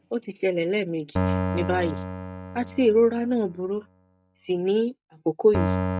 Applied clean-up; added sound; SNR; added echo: none; Keyboard (musical); 6 dB; none.